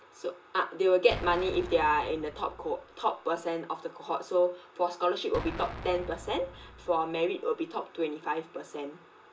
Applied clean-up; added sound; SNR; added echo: none; Explosion; 13 dB; reverberation time 0.2 s.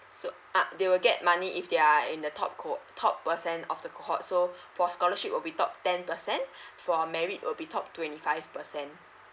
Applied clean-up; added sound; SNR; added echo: none; none; none; none.